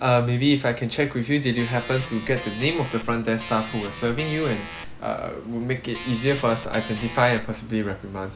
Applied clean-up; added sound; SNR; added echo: none; Organ; 12 dB; none.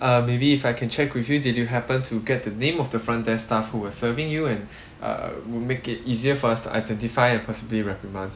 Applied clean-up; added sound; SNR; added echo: none; none; none; none.